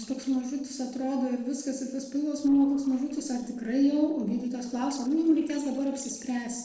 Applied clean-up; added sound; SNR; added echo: neural separator model SepFormer DNS4.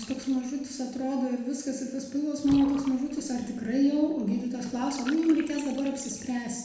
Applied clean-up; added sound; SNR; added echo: none; Bathtub (filling or washing) / Water; 19 dB; reverberation time 1.0 s.